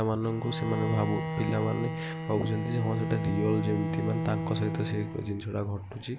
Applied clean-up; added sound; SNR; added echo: none; Bowed string instrument; 3 dB; none.